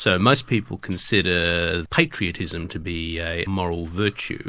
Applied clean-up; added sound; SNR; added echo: none; none; none; none.